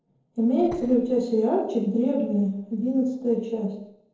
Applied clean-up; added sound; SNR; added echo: neural separator model SepFormer DNS4.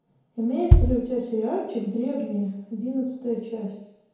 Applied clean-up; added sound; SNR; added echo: none; Bass drum; -4 dB; reverberation time 0.9 s.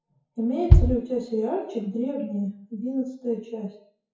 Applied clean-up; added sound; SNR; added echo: classical method WPE with log-MMSE.